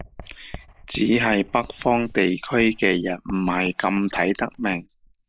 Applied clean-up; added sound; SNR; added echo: neural mask model Resemble Enhance denoiser.